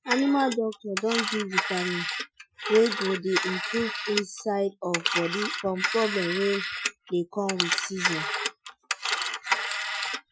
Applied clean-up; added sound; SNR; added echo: classical method Wiener filter.